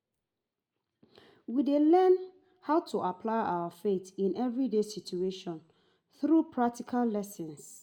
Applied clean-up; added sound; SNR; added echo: none; none; none; reverberation time 0.4 s.